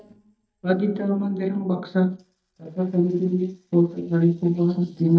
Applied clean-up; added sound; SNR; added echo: neural mask model DeepFilterNet 3.